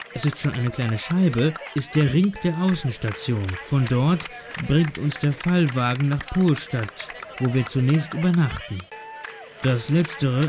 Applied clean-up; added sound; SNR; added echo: none; Clapping; 15 dB; none.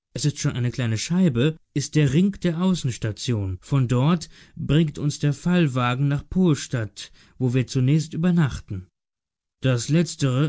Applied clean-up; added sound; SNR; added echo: none; none; none; none.